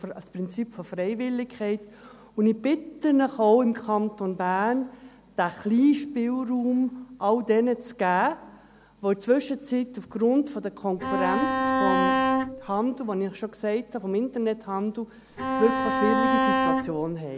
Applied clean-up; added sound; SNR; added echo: none; Bowed string instrument; -2 dB; none.